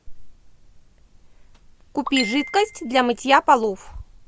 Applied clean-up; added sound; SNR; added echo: none; none; none; none.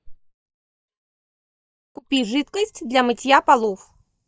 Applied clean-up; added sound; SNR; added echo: neural mask model DeepFilterNet 3.